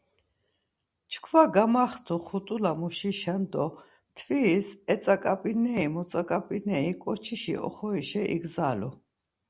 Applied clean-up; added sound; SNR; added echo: none; none; none; none.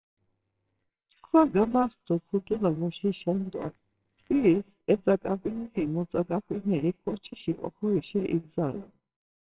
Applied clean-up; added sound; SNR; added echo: neural separator model SepFormer WHAMR!.